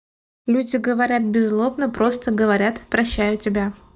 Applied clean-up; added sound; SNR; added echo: neural mask model DeepFilterNet 3.